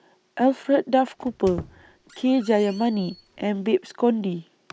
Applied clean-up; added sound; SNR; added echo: none; Squeak; 19 dB; none.